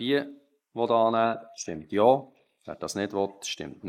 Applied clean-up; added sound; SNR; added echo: neural mask model Resemble Enhance denoiser.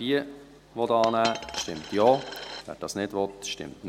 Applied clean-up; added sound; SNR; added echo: none; Coin (dropping); 14 dB; none.